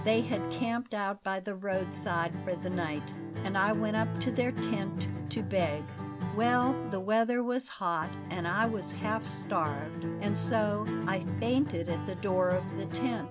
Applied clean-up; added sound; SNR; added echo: none; Acoustic guitar; 5 dB; none.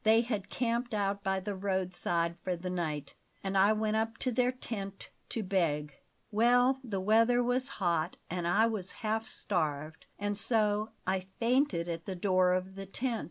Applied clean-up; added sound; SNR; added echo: none; none; none; none.